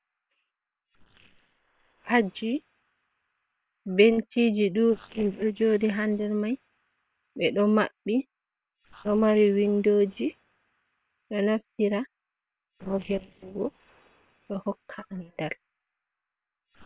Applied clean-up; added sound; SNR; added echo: neural separator model SepFormer WHAM!.